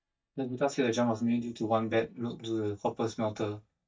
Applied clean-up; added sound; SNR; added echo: neural mask model DeepFilterNet 3.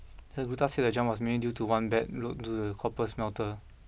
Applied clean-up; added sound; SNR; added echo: none; none; none; none.